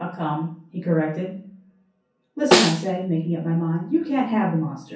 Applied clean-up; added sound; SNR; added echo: none; Snare drum; -2 dB; reverberation time 0.6 s.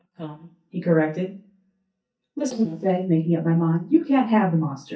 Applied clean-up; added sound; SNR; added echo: neural mask model DeepFilterNet 3.